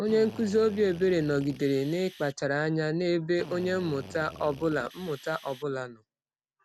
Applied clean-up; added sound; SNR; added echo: none; Drill; 18 dB; none.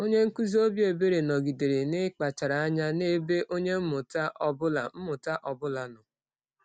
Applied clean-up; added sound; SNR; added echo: none; none; none; none.